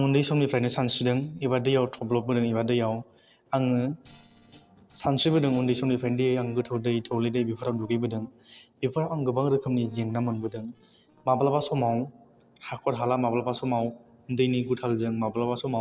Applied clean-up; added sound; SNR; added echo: neural separator model SepFormer DNS4.